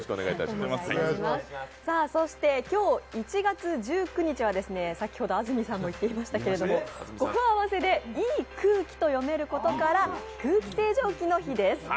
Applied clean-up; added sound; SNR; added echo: none; none; none; none.